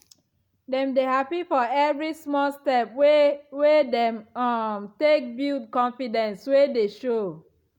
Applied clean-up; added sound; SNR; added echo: none; none; none; none.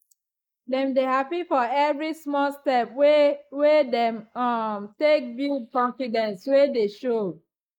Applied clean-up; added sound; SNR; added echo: neural mask model Resemble Enhance denoiser.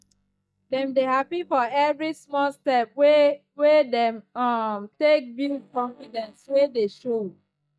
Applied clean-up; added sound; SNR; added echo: neural mask model DeepFilterNet 3.